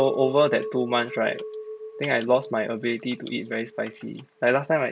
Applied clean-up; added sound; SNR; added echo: none; Chink, clink; 12 dB; none.